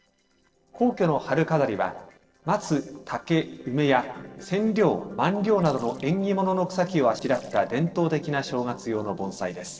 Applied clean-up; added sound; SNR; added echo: neural separator model SepFormer DNS4.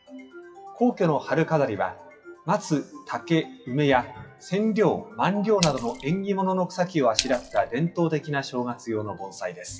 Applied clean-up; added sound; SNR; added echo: classical method WPE with log-MMSE.